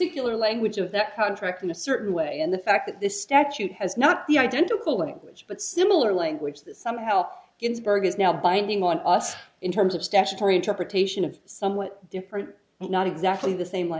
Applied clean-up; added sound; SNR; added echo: none; none; none; none.